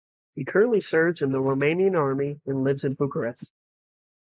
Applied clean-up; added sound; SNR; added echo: neural mask model Resemble Enhance denoiser.